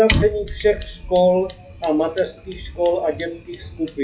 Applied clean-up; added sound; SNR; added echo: classical method WPE with log-MMSE.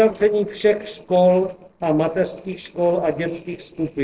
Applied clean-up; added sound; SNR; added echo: neural separator model SepFormer DNS4.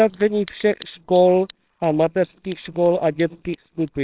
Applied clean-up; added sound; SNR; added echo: neural separator model SepFormer WHAMR!.